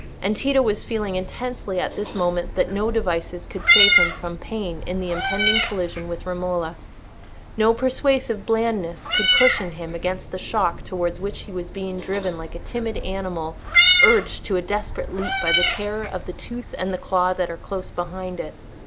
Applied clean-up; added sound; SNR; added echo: none; Meow; 1 dB; none.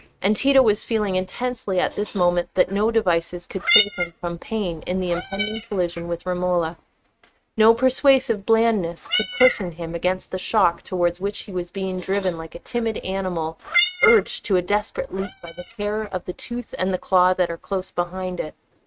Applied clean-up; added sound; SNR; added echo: neural mask model RNNoise.